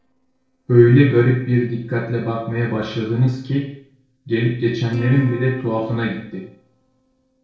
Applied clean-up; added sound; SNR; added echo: neural separator model SepFormer DNS4.